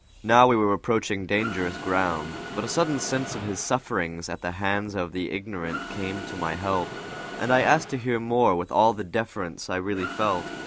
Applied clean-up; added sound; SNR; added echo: none; Mechanisms; 13 dB; none.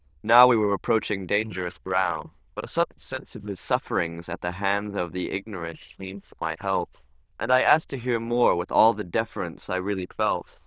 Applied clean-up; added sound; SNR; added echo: neural diffusion model UNIVERSE++.